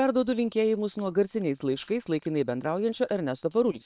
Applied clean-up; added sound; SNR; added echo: neural separator model SepFormer WHAM!.